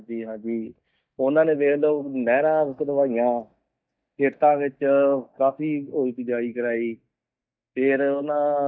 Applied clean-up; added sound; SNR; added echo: neural mask model DeepFilterNet 3.